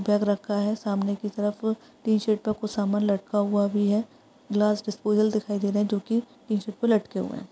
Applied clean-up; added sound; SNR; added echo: none; none; none; none.